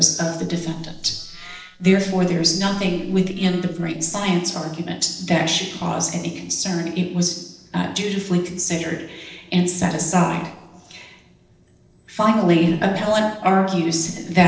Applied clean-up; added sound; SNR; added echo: neural separator model SepFormer DNS4.